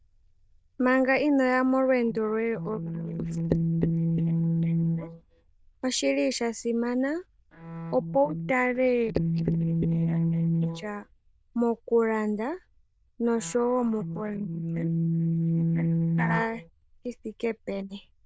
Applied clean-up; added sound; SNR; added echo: neural diffusion model UNIVERSE++.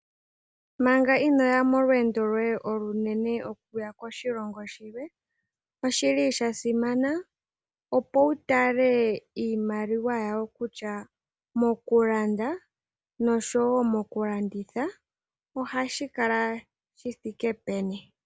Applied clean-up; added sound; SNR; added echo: none; none; none; none.